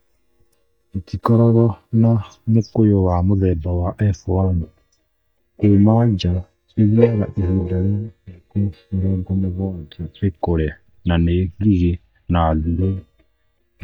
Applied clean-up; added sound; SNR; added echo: neural mask model DeepFilterNet 3.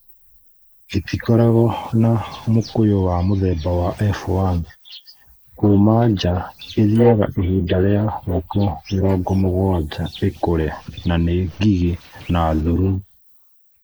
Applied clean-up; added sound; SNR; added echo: neural mask model Resemble Enhance denoiser.